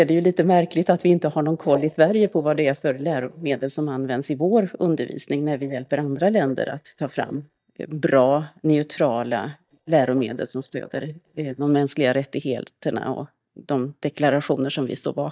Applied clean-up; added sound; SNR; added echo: neural mask model DeepFilterNet 3.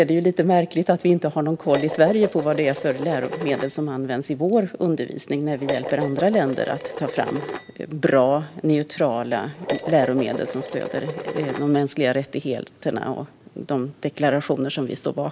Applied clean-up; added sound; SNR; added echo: none; Dishes, pots, and pans; 9 dB; none.